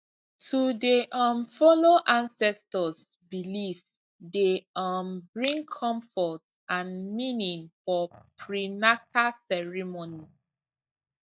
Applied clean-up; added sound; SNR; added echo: neural mask model DeepFilterNet 3.